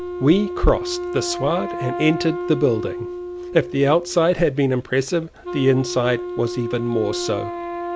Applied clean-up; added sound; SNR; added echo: none; Wind instrument, woodwind instrument; 8 dB; none.